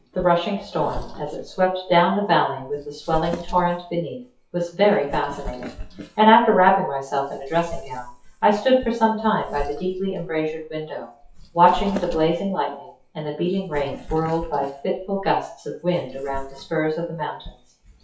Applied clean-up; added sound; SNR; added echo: classical method WPE with log-MMSE.